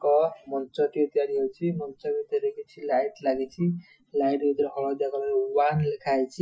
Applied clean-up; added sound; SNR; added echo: classical method Wiener filter.